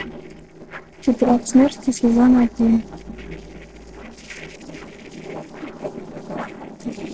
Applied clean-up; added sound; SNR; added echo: neural separator model SepFormer DNS4.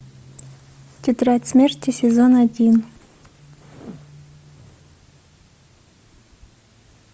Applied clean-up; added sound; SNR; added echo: none; none; none; none.